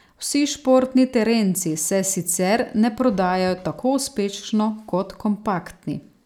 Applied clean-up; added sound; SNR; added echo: none; none; none; none.